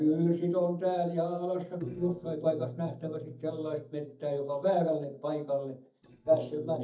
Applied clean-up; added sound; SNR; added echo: neural mask model DeepFilterNet 3.